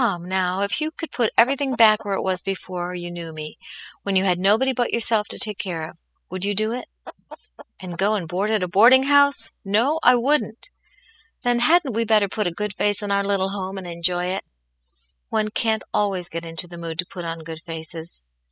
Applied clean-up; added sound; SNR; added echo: classical method spectral subtraction.